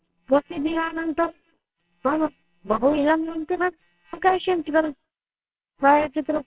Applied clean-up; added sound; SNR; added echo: neural separator model SepFormer WHAMR!.